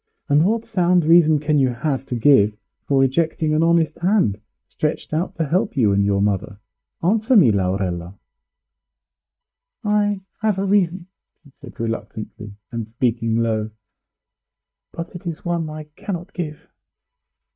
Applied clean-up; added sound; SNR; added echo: neural mask model DeepFilterNet 3.